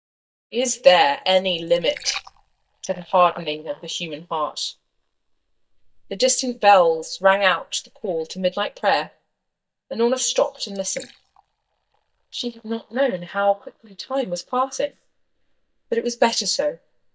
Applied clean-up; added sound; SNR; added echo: neural mask model DeepFilterNet 3.